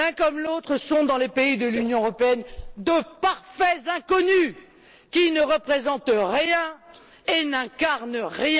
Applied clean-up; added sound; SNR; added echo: neural separator model SepFormer DNS4.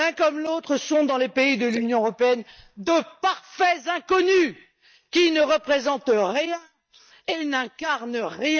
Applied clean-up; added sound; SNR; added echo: neural mask model DeepFilterNet 3.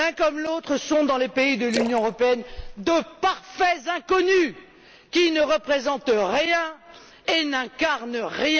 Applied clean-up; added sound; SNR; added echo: none; Splash, splatter; 12 dB; none.